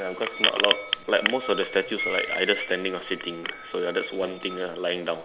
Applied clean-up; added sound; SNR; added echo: none; Screech + Musical instrument; 11 dB; none.